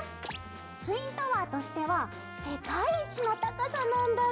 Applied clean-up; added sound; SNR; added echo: none; Trumpet; 14 dB; none.